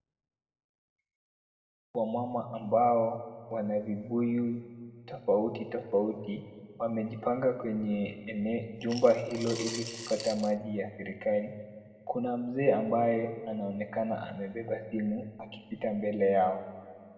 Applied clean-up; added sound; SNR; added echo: none; Coin (dropping) / Glass; 12 dB; reverberation time 1.8 s.